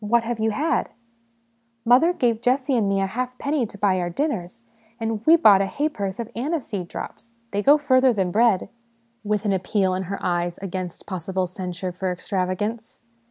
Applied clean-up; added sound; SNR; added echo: none; none; none; none.